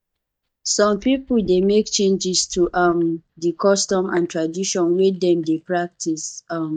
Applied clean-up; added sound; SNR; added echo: neural mask model DeepFilterNet 3.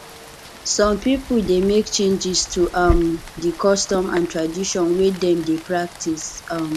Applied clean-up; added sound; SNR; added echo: none; Rain; 11 dB; none.